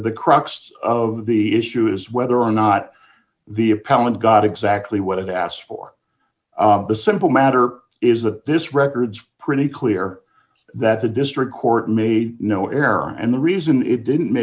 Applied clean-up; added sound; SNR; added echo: none; none; none; none.